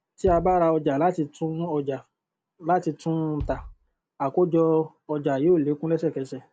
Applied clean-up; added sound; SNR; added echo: none; Bass drum; 17 dB; none.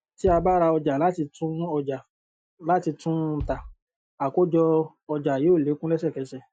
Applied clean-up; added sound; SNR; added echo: classical method Wiener filter.